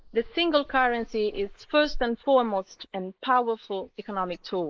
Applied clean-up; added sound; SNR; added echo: neural mask model Resemble Enhance denoiser.